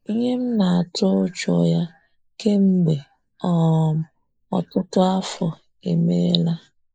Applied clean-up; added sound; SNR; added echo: neural mask model Resemble Enhance denoiser.